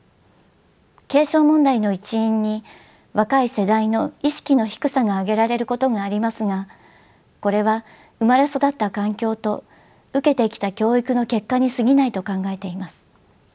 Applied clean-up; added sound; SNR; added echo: none; none; none; none.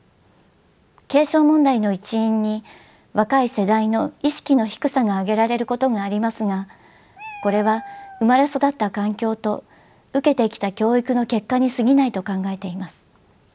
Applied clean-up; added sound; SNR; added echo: none; Meow; 19 dB; none.